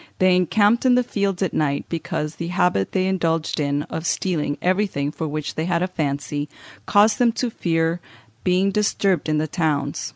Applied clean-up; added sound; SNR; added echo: none; none; none; none.